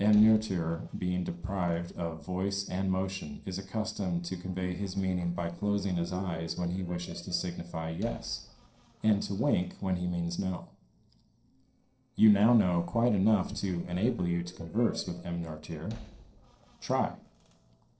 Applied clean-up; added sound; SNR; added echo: neural separator model SepFormer DNS4.